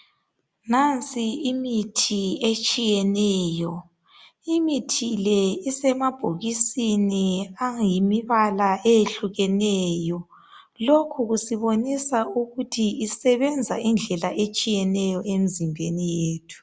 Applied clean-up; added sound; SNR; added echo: none; none; none; none.